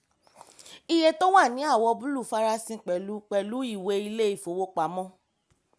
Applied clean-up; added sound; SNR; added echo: none; none; none; none.